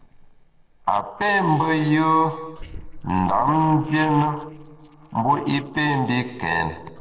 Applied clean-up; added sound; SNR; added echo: neural separator model SepFormer DNS4.